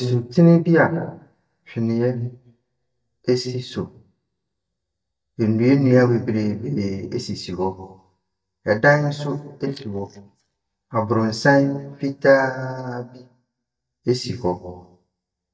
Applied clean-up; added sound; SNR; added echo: neural mask model DeepFilterNet 3.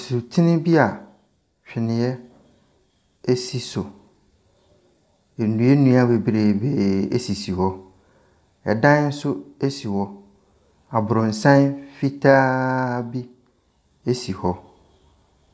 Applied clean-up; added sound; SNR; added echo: none; none; none; none.